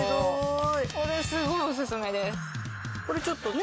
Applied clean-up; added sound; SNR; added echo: none; none; none; none.